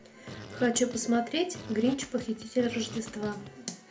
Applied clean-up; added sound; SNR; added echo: none; Fart; 14 dB; reverberation time 0.3 s.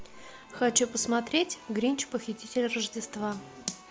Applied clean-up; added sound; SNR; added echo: none; none; none; none.